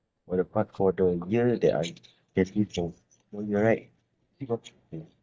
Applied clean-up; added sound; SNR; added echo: neural mask model DeepFilterNet 3.